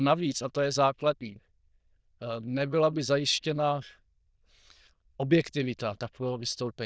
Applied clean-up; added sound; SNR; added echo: neural diffusion model UNIVERSE++.